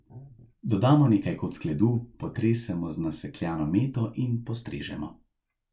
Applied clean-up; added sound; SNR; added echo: none; none; none; none.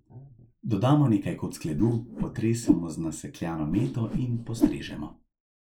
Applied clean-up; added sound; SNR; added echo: neural mask model Resemble Enhance denoiser.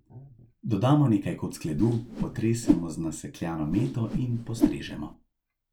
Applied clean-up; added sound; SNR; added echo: none; Whoosh, swoosh, swish; 2 dB; none.